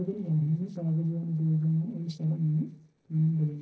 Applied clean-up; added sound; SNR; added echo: neural separator model SepFormer DNS4.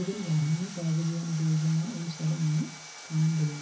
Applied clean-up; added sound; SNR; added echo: none; Sawing; 16 dB; reverberation time 0.4 s.